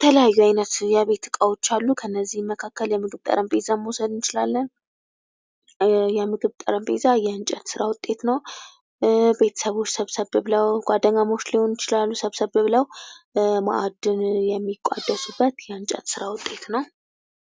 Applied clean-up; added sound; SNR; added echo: none; Squeak; 14 dB; none.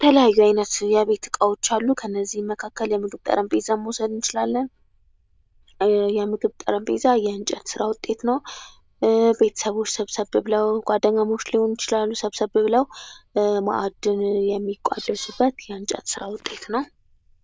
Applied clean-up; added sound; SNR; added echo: neural diffusion model UNIVERSE++.